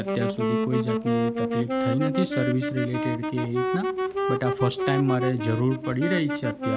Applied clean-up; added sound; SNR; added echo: none; Wind instrument, woodwind instrument; 0 dB; none.